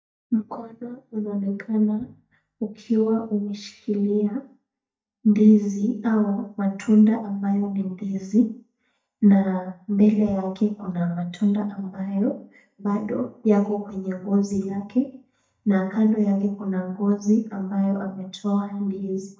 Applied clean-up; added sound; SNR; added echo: neural mask model DeepFilterNet 3.